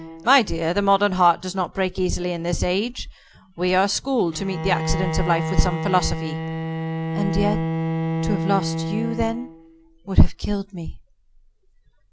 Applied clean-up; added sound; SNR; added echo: none; Bowed string instrument; 6 dB; none.